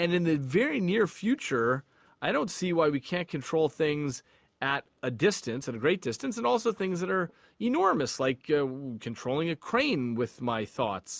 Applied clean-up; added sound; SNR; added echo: none; none; none; none.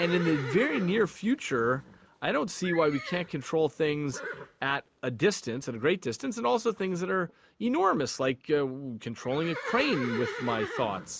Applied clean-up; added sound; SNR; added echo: none; Livestock, farm animals, working animals; 12 dB; none.